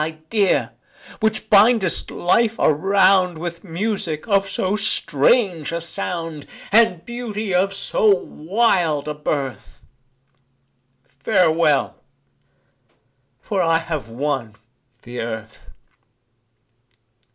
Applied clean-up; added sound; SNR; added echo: none; none; none; none.